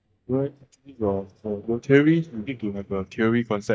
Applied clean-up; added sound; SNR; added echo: neural mask model DeepFilterNet 3.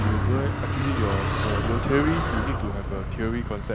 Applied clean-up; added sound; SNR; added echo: none; Car; -3 dB; none.